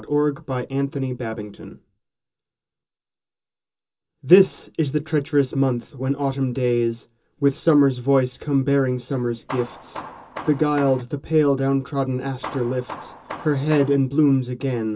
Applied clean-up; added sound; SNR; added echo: none; Hammer; 14 dB; reverberation time 0.2 s.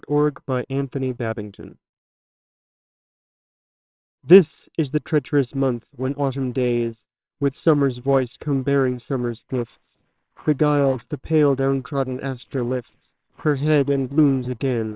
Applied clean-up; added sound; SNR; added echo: neural separator model SepFormer WHAMR!.